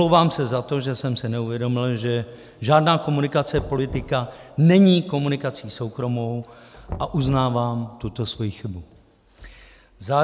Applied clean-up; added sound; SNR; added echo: none; Knock; 17 dB; none.